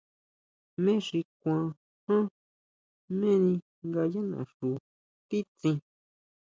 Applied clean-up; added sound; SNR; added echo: none; none; none; none.